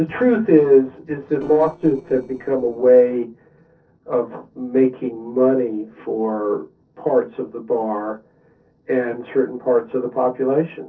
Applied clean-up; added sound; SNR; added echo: neural separator model SepFormer DNS4.